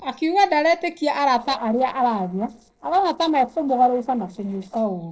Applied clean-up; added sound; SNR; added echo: neural separator model SepFormer DNS4.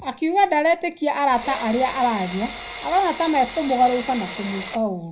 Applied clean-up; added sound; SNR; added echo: none; Drill; 10 dB; reverberation time 0.4 s.